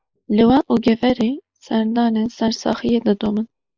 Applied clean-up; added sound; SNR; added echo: neural mask model Resemble Enhance denoiser.